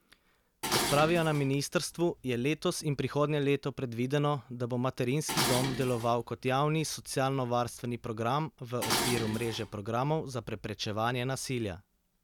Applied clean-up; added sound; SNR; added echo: none; Dishes, pots, and pans; 7 dB; none.